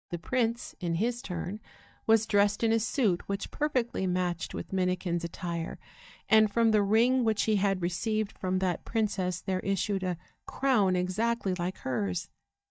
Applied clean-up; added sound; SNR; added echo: neural mask model DeepFilterNet 3.